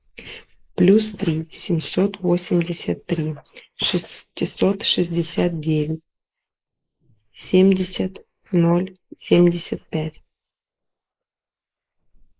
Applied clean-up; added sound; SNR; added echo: neural mask model Resemble Enhance denoiser.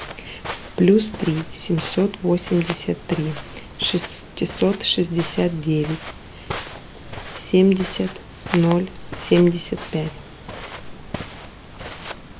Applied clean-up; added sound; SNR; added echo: none; Walk, footsteps; 12 dB; none.